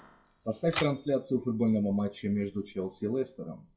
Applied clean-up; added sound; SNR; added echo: classical method WPE with log-MMSE.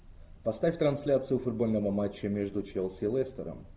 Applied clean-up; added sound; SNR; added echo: none; none; none; none.